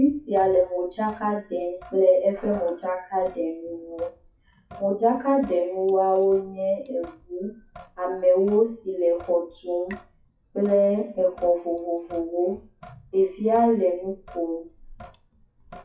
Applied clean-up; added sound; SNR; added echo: classical method WPE with log-MMSE.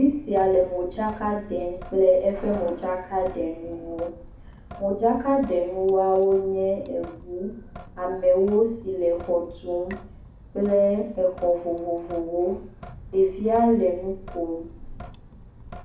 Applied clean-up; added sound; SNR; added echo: none; Drip / Sink (filling or washing); 18 dB; reverberation time 0.6 s.